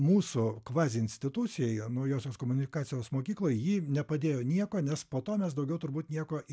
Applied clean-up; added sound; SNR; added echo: none; none; none; none.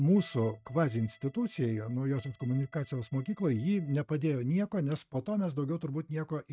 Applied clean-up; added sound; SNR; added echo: neural mask model RNNoise.